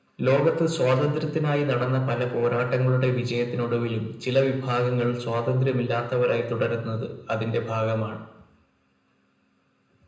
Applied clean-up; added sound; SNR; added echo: none; none; none; reverberation time 0.8 s.